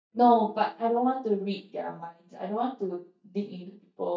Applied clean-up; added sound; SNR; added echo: neural mask model DeepFilterNet 3.